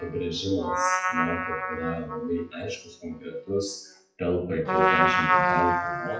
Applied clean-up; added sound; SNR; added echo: classical method WPE with log-MMSE.